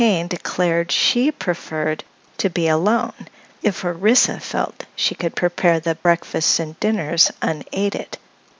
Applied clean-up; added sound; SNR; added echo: none; none; none; none.